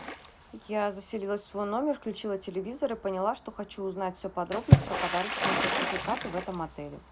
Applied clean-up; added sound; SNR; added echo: none; Water / Splash, splatter; -2 dB; none.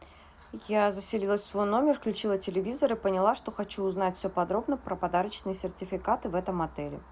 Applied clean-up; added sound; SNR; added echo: none; none; none; none.